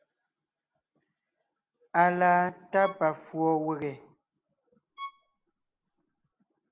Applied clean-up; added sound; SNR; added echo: none; Bowed string instrument; 17 dB; none.